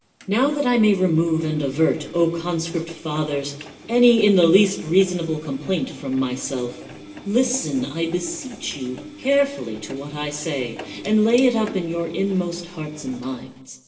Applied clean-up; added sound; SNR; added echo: none; Engine; 17 dB; reverberation time 0.9 s.